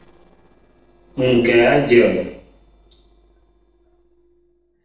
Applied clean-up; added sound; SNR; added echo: neural separator model SepFormer DNS4.